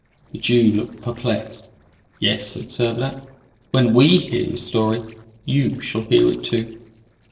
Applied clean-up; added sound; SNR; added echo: neural separator model SepFormer DNS4.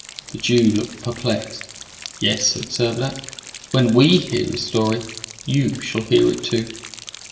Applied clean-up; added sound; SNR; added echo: none; Rain; 16 dB; reverberation time 0.8 s.